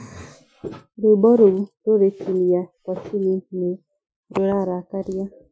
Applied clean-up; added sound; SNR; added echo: classical method Wiener filter.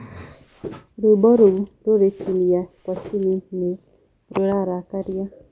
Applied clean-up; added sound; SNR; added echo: none; Walk, footsteps; 19 dB; none.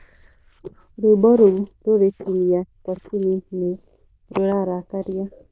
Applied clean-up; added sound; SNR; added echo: neural diffusion model UNIVERSE++.